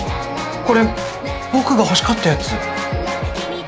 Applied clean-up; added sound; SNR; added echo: none; none; none; none.